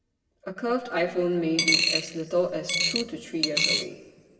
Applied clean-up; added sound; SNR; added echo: none; Coin (dropping); -2 dB; reverberation time 2.1 s.